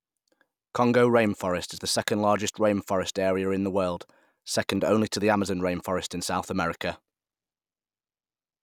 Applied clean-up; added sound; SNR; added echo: none; none; none; none.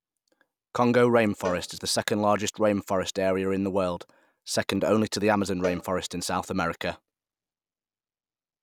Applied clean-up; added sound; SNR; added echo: none; Cowbell; 18 dB; none.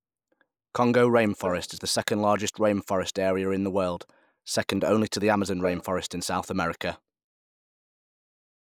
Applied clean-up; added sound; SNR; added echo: neural mask model Resemble Enhance denoiser.